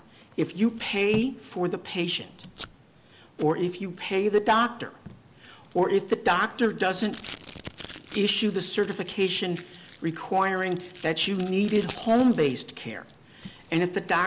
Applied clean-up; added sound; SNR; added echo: none; Packing tape, duct tape; 18 dB; none.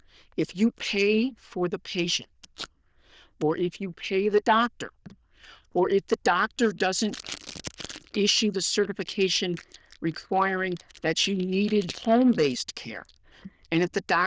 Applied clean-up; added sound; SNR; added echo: neural diffusion model UNIVERSE++.